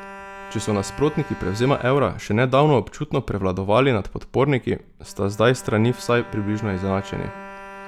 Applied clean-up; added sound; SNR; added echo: none; Bowed string instrument; 18 dB; none.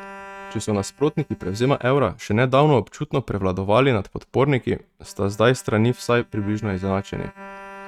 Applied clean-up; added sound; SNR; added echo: neural mask model RNNoise.